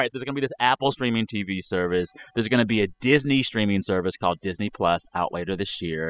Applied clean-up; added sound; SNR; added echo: classical method spectral subtraction.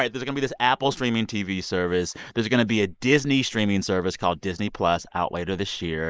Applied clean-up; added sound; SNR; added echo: neural mask model Resemble Enhance denoiser.